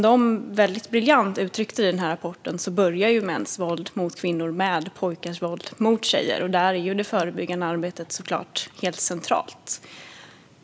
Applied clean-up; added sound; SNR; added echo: none; none; none; none.